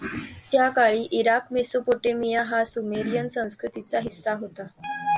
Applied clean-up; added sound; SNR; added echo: none; none; none; none.